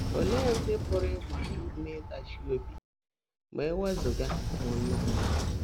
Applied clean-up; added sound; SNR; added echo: none; Sliding door / Train; -2 dB; none.